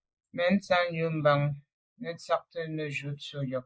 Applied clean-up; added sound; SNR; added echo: neural mask model Resemble Enhance denoiser.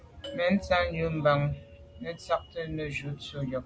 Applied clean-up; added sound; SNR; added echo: none; Doorbell; 17 dB; none.